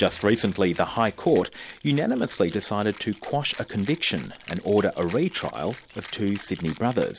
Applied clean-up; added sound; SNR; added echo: none; Rattle (instrument); 19 dB; none.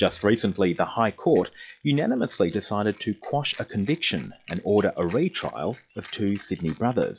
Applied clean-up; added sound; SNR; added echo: classical method log-MMSE.